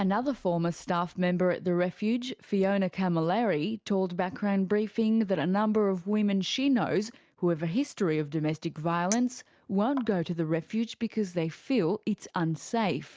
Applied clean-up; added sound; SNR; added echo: none; Chink, clink; 17 dB; none.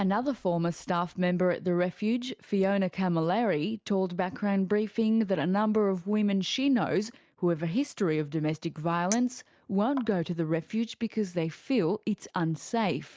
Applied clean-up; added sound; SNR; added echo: neural mask model Resemble Enhance denoiser.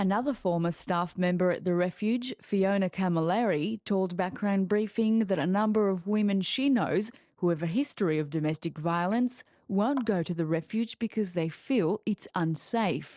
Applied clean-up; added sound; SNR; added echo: neural separator model SepFormer DNS4.